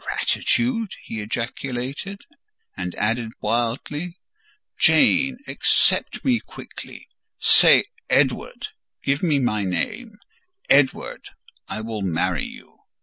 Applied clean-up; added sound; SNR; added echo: none; none; none; none.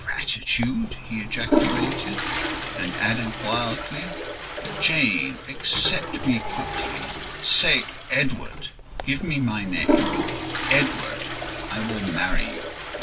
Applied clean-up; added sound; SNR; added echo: none; Toilet flush / Water; 2 dB; reverberation time 0.2 s.